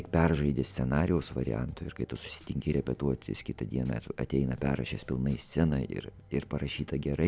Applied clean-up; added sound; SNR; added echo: none; none; none; none.